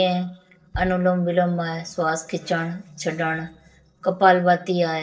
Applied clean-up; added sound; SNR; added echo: neural separator model SepFormer DNS4.